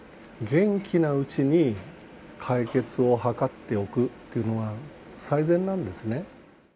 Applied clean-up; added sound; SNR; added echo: none; none; none; none.